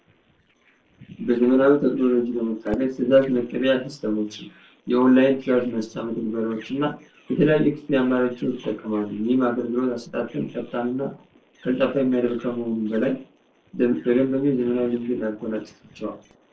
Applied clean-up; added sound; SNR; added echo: neural separator model SepFormer DNS4.